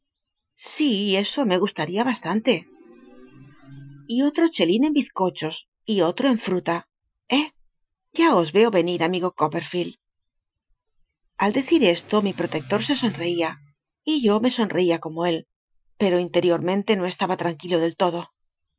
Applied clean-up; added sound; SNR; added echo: classical method Wiener filter.